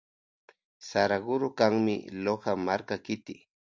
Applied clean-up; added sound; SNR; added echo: none; none; none; none.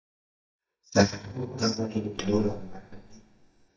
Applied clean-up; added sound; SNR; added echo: neural mask model DeepFilterNet 3.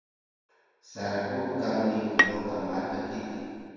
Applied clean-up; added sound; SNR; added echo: none; Bowed string instrument; -1 dB; reverberation time 2.1 s.